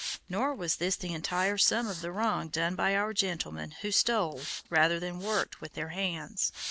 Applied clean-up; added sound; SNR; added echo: neural mask model Resemble Enhance denoiser.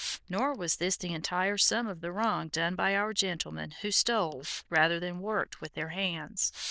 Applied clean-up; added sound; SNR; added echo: neural diffusion model UNIVERSE++.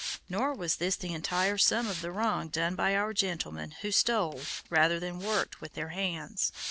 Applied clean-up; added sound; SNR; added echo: none; Hiss; 13 dB; none.